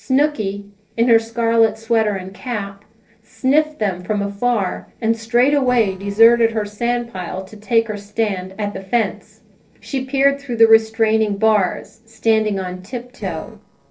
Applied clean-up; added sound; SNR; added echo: neural separator model SepFormer DNS4.